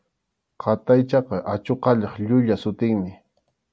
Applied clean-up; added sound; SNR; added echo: none; none; none; none.